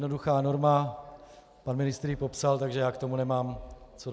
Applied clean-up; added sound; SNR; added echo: none; none; none; none.